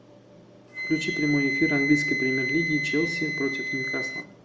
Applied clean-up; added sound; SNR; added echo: none; Wind instrument, woodwind instrument; 2 dB; none.